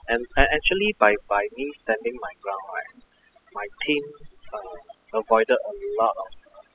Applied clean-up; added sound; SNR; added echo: classical method spectral subtraction.